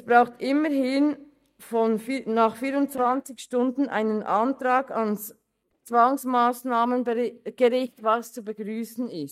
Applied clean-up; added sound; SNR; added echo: neural mask model DeepFilterNet 3.